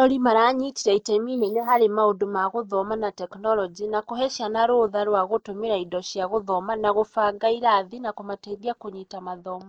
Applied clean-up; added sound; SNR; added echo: neural mask model Resemble Enhance denoiser.